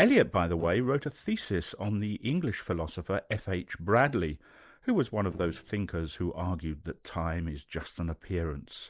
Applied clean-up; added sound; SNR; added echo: neural separator model SepFormer DNS4.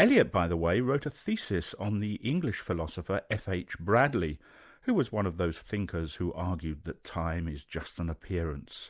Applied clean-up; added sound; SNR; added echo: none; none; none; none.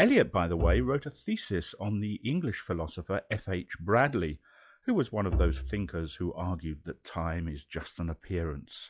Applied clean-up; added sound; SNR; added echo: classical method log-MMSE.